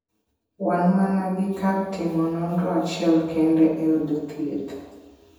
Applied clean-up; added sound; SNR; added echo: none; none; none; reverberation time 1.0 s.